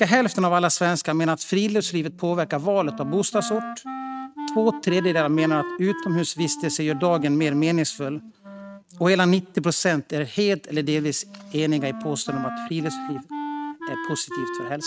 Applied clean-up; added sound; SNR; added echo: neural mask model RNNoise.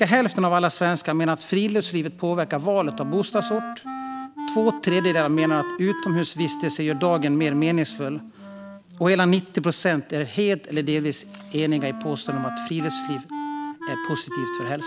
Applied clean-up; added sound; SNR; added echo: none; Wind instrument, woodwind instrument; 11 dB; none.